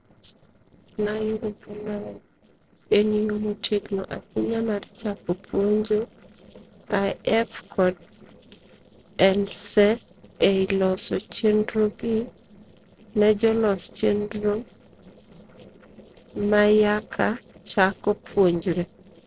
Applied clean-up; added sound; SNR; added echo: neural separator model SepFormer DNS4.